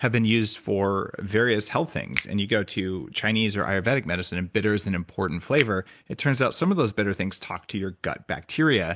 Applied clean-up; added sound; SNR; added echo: none; Finger snapping; 15 dB; none.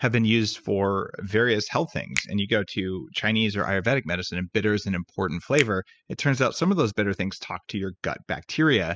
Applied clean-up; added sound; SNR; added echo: classical method spectral subtraction.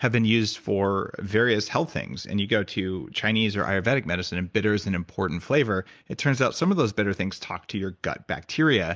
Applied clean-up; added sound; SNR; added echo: none; none; none; none.